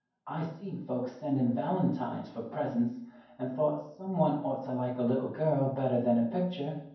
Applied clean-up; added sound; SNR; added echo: none; none; none; reverberation time 0.9 s.